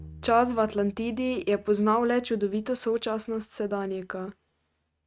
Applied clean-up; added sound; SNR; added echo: neural mask model RNNoise.